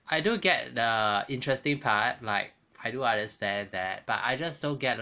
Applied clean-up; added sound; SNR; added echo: none; none; none; none.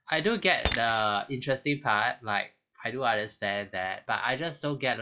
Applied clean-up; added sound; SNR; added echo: classical method log-MMSE.